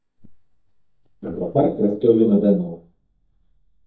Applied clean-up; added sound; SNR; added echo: neural mask model DeepFilterNet 3.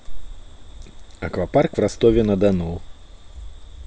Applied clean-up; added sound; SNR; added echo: none; none; none; none.